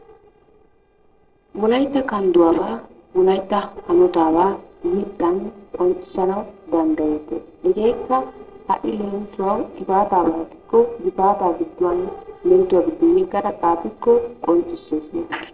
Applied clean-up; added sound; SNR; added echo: neural separator model SepFormer DNS4.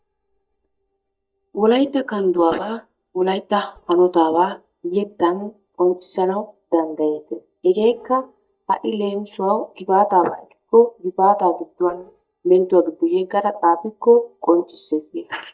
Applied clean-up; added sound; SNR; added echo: neural mask model DeepFilterNet 3.